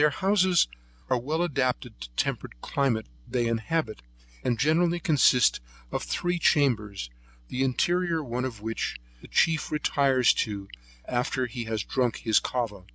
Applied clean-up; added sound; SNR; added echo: none; none; none; none.